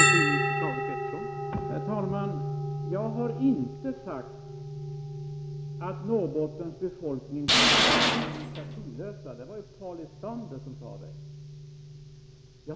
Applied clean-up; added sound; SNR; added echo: none; Tools + Bell; -5 dB; none.